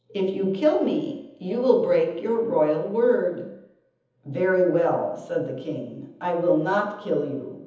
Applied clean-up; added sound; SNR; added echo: none; none; none; reverberation time 1.3 s.